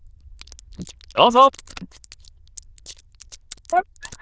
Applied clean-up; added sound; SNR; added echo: neural diffusion model UNIVERSE++.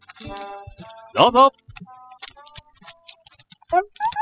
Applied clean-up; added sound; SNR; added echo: classical method spectral subtraction.